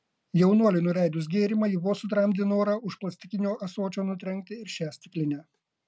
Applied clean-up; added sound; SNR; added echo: none; none; none; none.